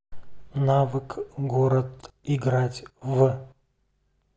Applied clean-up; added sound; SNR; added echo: none; none; none; none.